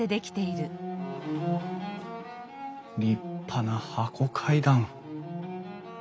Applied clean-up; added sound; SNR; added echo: none; none; none; none.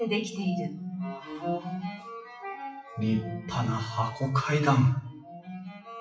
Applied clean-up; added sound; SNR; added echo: classical method WPE with log-MMSE.